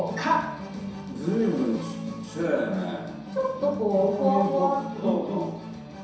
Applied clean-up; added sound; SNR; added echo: none; none; none; reverberation time 0.7 s.